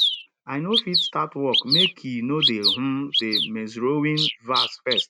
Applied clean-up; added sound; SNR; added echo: neural mask model RNNoise.